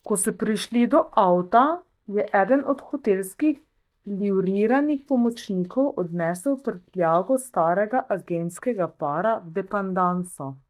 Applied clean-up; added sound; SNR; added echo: neural mask model DeepFilterNet 3.